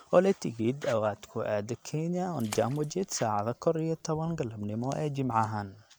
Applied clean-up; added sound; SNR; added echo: none; Splash, splatter; 19 dB; none.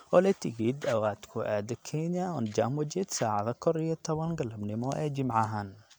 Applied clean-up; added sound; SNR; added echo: none; none; none; none.